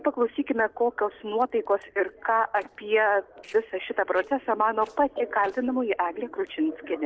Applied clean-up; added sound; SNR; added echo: neural separator model SepFormer DNS4.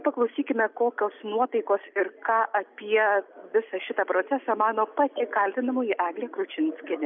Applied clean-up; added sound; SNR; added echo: none; none; none; none.